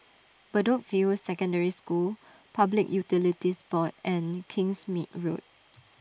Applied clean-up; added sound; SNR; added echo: none; none; none; none.